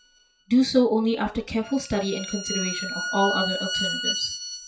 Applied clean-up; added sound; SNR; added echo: classical method WPE with log-MMSE.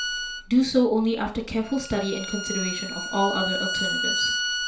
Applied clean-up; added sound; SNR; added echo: none; Bowed string instrument; 4 dB; reverberation time 0.3 s.